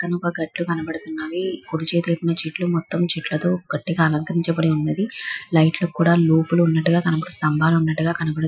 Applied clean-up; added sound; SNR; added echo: classical method Wiener filter.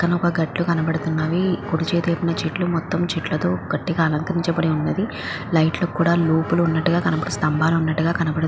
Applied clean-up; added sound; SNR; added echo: none; Bowed string instrument; 17 dB; none.